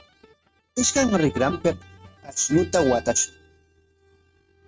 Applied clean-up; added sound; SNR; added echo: neural mask model RNNoise.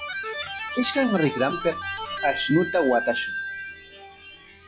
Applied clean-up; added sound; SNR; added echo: classical method log-MMSE.